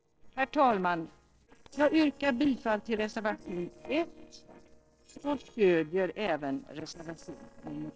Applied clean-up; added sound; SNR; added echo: neural separator model SepFormer DNS4.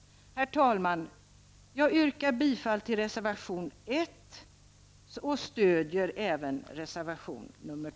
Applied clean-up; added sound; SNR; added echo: none; none; none; none.